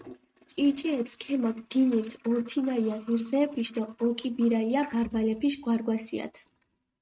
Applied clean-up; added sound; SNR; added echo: neural mask model RNNoise.